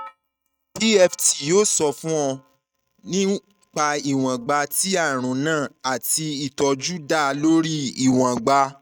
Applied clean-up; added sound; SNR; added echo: neural mask model RNNoise.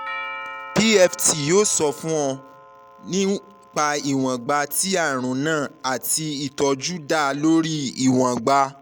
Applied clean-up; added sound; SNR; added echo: none; Doorbell; 18 dB; none.